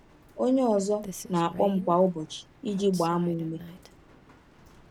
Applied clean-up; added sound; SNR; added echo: none; Rain; 16 dB; none.